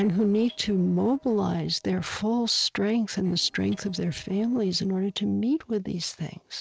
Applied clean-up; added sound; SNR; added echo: neural separator model SepFormer DNS4.